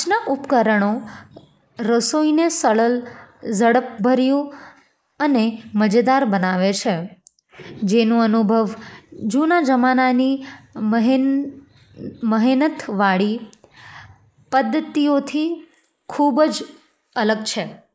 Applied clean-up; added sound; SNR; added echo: neural mask model Resemble Enhance denoiser.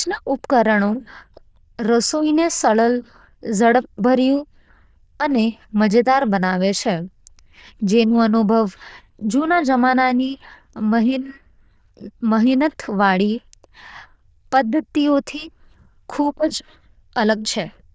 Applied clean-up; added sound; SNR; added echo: neural diffusion model UNIVERSE++.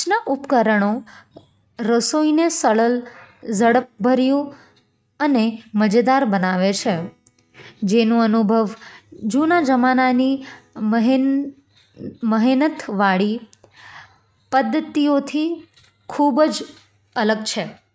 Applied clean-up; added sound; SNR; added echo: neural mask model RNNoise.